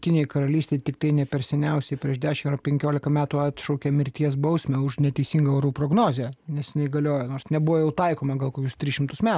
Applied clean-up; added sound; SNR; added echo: none; none; none; none.